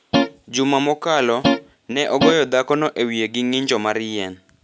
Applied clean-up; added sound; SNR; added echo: none; Guitar; 0 dB; none.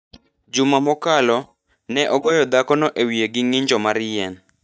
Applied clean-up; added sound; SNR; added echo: neural mask model DeepFilterNet 3.